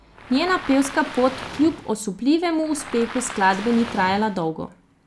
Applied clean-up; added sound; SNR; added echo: none; Waves, surf; 14 dB; none.